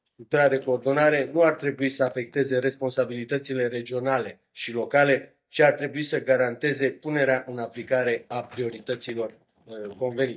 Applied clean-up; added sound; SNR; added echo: neural mask model DeepFilterNet 3.